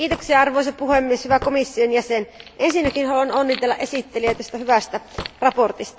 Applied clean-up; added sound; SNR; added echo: none; Hammer / Wood + Wood; 17 dB; none.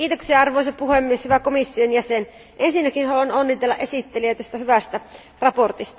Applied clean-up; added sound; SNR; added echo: none; none; none; none.